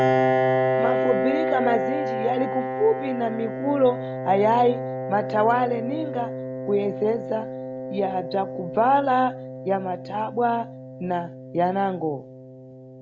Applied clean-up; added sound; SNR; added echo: none; Piano; 3 dB; none.